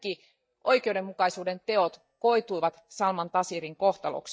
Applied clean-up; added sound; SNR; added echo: neural mask model DeepFilterNet 3.